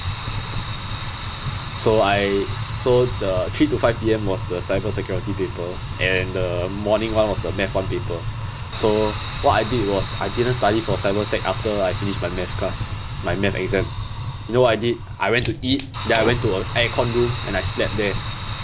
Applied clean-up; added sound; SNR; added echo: none; Fire; 5 dB; none.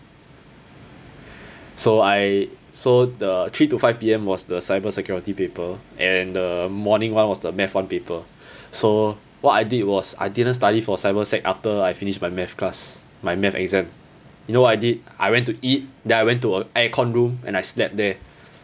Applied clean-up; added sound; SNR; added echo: none; none; none; none.